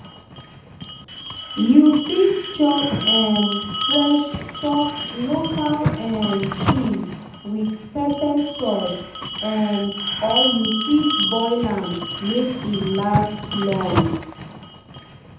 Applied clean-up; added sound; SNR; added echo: none; Bell; 5 dB; reverberation time 0.8 s.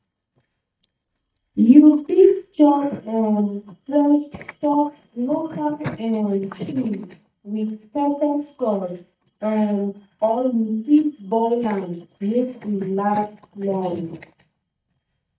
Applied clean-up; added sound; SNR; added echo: neural mask model DeepFilterNet 3.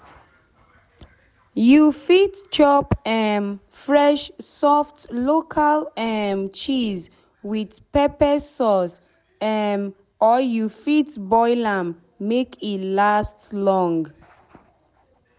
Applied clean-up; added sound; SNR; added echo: none; none; none; none.